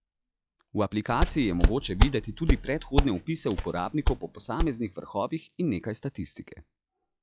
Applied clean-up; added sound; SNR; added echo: classical method log-MMSE.